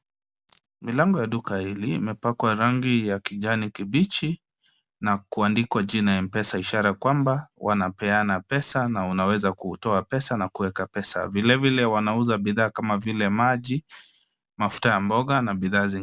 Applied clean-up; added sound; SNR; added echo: none; none; none; none.